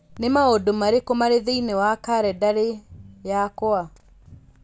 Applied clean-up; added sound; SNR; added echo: none; none; none; none.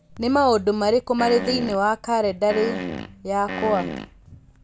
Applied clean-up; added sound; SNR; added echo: none; Fart; 8 dB; none.